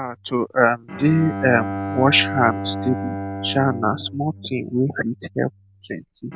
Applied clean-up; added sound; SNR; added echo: none; Bowed string instrument; 9 dB; none.